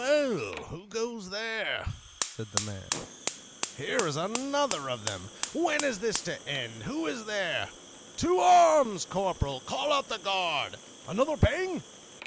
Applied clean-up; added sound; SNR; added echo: none; Fire; 11 dB; none.